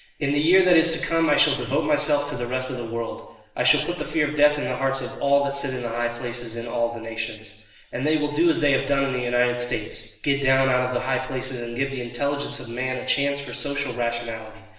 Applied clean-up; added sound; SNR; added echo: none; Whoosh, swoosh, swish; 18 dB; reverberation time 0.9 s.